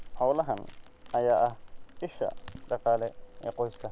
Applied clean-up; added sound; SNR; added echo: none; Crackle; 11 dB; none.